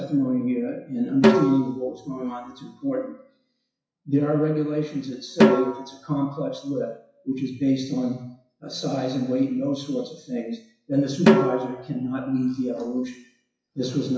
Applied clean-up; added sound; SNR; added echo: classical method WPE with log-MMSE.